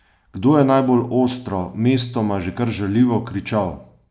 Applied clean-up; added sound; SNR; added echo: none; none; none; none.